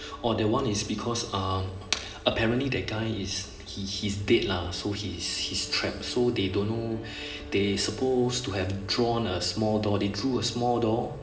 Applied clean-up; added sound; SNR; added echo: none; Bowed string instrument; 19 dB; reverberation time 1.4 s.